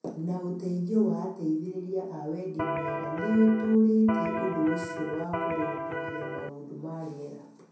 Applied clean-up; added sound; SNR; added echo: none; Electric guitar; 4 dB; reverberation time 0.6 s.